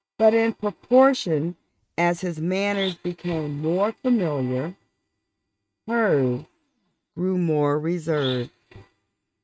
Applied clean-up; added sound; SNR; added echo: neural mask model RNNoise.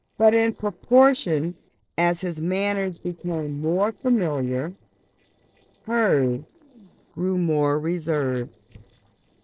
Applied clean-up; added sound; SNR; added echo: neural separator model SepFormer DNS4.